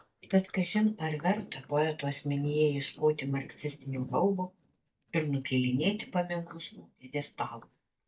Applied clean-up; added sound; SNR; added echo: neural mask model DeepFilterNet 3.